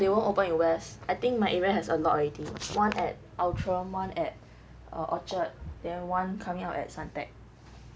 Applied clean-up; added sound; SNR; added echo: none; none; none; none.